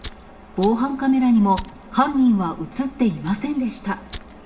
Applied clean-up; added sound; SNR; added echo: none; Fire; 19 dB; reverberation time 1.5 s.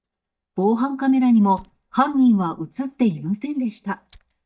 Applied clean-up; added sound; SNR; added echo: neural mask model DeepFilterNet 3.